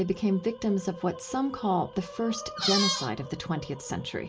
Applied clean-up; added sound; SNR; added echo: none; Squeak; 0 dB; reverberation time 0.2 s.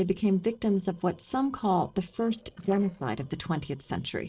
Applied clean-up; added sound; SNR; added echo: neural separator model SepFormer DNS4.